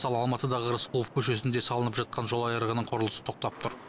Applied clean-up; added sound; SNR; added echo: none; none; none; none.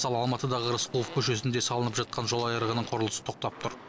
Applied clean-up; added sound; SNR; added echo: none; Fart; 18 dB; none.